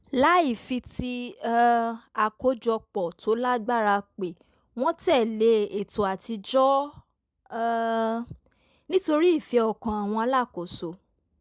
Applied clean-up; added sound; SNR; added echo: none; none; none; none.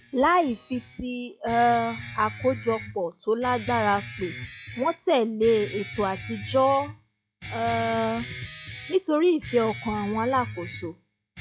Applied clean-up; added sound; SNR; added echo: classical method log-MMSE.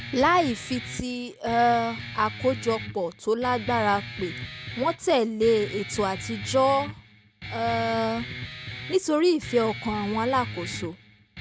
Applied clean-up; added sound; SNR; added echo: none; Guitar; 11 dB; none.